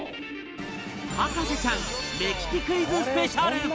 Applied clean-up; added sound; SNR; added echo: none; Guitar; 12 dB; none.